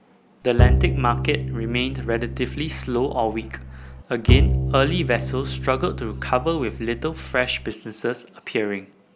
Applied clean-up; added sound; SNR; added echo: none; Bowed string instrument; -1 dB; none.